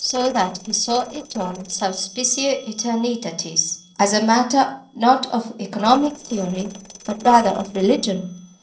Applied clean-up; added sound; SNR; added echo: neural separator model SepFormer DNS4.